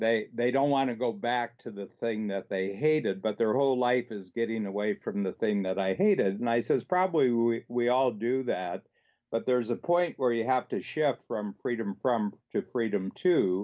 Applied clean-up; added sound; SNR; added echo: none; none; none; none.